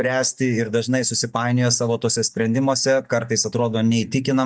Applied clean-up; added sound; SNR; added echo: neural mask model DeepFilterNet 3.